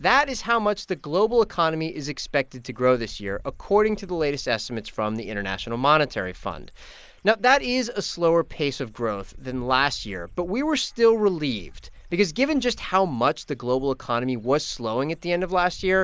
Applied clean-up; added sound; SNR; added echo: none; Bird / Dog; 20 dB; none.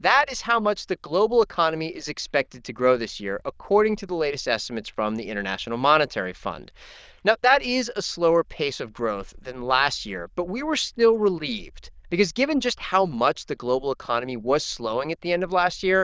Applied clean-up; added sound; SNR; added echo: neural diffusion model UNIVERSE++.